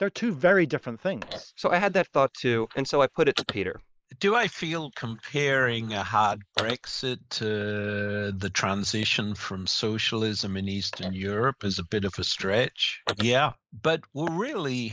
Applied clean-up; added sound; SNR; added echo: neural mask model Resemble Enhance denoiser.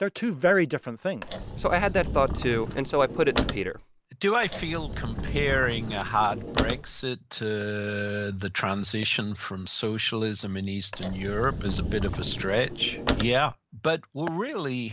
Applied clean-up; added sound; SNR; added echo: none; Sliding door / Slam / Wood; 4 dB; none.